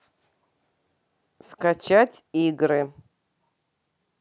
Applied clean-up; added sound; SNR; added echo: none; none; none; none.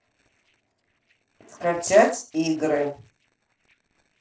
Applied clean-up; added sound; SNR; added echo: neural separator model SepFormer DNS4.